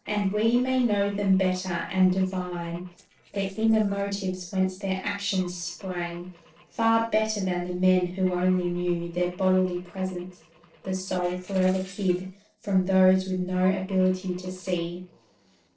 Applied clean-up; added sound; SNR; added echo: neural separator model SepFormer DNS4.